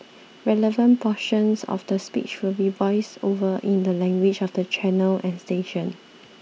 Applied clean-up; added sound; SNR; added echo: none; none; none; none.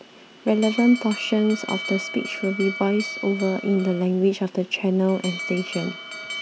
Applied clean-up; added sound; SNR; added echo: none; Alarm; 12 dB; none.